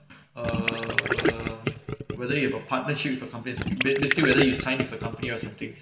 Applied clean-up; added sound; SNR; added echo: none; Gurgling; 1 dB; reverberation time 0.6 s.